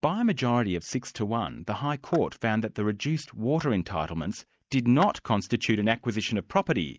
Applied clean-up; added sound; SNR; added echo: neural mask model DeepFilterNet 3.